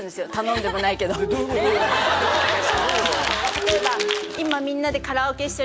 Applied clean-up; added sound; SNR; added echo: none; Glass; 8 dB; none.